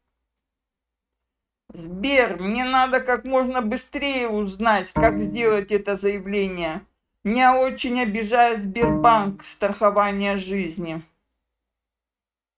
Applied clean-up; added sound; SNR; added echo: neural mask model RNNoise.